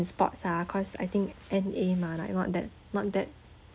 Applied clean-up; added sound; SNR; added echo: none; none; none; none.